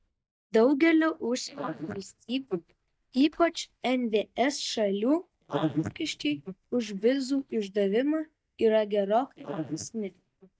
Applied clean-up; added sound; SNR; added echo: neural mask model DeepFilterNet 3.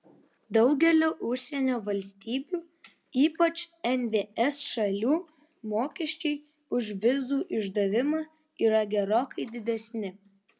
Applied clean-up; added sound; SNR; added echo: none; none; none; none.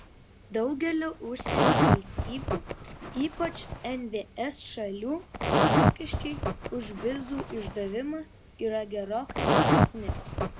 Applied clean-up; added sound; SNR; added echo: none; Zipper (clothing); -5 dB; none.